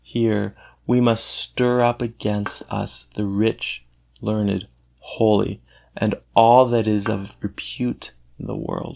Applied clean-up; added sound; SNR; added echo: neural separator model SepFormer DNS4.